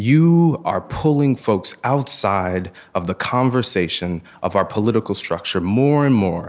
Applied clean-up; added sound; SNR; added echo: none; none; none; none.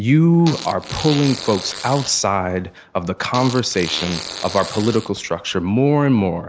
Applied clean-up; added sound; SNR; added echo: none; Fart; 13 dB; none.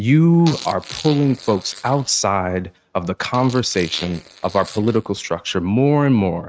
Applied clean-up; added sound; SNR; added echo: neural mask model RNNoise.